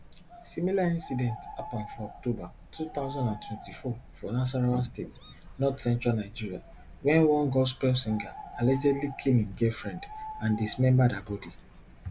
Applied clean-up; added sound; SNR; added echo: none; Bird; 16 dB; none.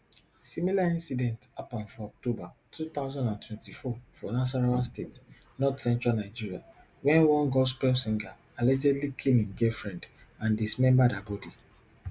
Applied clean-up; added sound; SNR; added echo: none; none; none; none.